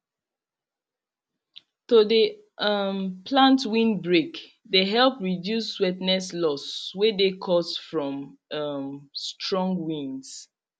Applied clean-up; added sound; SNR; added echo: none; none; none; none.